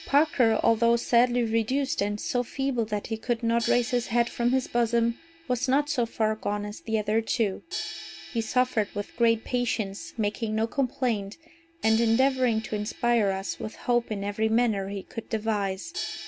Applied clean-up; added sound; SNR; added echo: none; Crash cymbal; 18 dB; none.